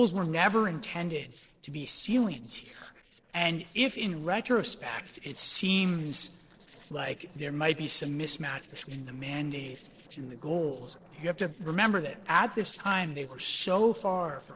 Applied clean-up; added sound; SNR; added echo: neural separator model SepFormer DNS4.